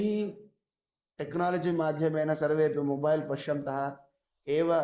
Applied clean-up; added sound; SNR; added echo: neural mask model Resemble Enhance denoiser.